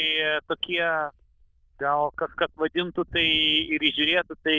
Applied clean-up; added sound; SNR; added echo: neural diffusion model UNIVERSE++.